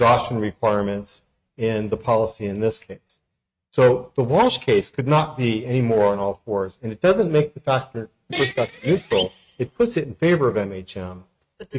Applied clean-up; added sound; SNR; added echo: neural mask model RNNoise.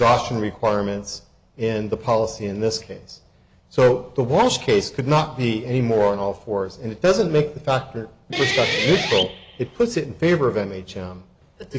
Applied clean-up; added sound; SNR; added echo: none; Guitar; 4 dB; none.